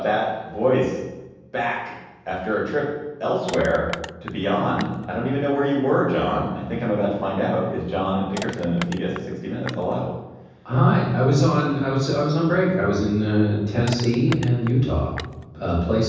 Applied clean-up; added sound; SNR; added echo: none; Crushing; 15 dB; reverberation time 1.1 s.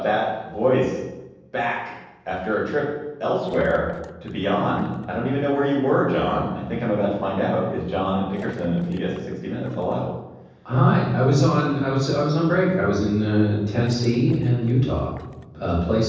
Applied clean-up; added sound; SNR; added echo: neural separator model SepFormer DNS4.